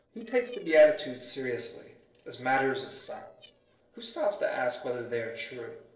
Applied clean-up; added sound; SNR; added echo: neural separator model SepFormer DNS4.